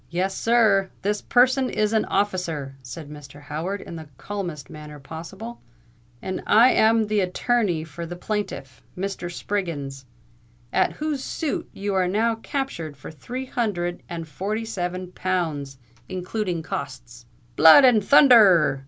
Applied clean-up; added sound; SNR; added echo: none; none; none; none.